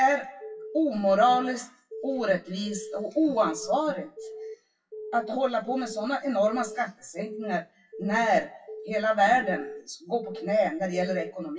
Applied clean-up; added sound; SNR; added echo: classical method WPE with log-MMSE.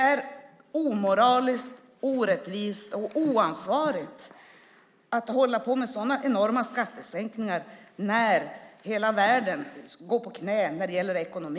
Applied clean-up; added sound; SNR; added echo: none; none; none; none.